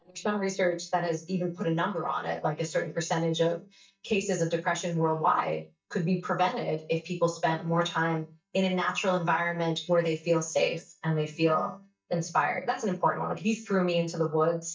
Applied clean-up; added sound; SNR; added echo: neural mask model DeepFilterNet 3.